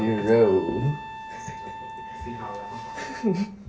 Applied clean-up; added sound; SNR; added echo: none; Wind instrument, woodwind instrument; 12 dB; reverberation time 0.2 s.